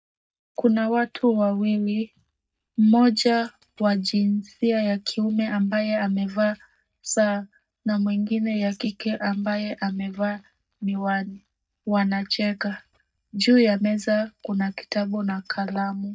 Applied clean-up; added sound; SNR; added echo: neural mask model DeepFilterNet 3.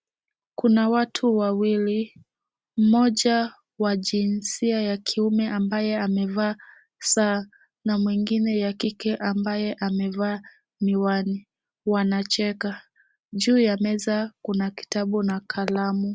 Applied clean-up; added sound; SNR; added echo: none; none; none; none.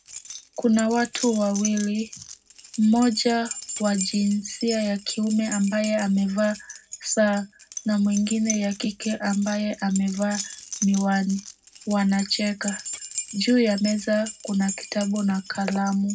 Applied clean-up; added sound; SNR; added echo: none; Keys jangling; 13 dB; reverberation time 0.3 s.